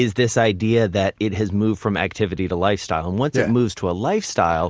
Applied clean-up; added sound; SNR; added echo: none; none; none; none.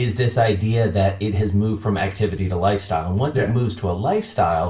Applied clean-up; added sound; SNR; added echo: none; none; none; reverberation time 0.3 s.